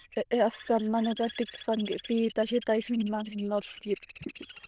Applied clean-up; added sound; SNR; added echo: neural diffusion model UNIVERSE++.